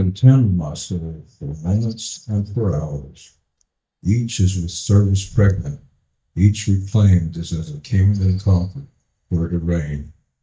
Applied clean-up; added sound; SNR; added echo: neural mask model DeepFilterNet 3.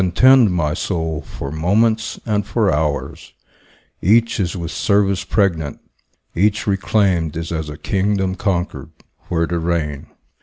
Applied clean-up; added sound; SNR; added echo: none; none; none; none.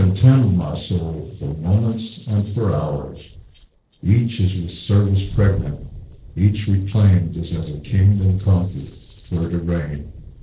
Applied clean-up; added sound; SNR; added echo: neural separator model SepFormer DNS4.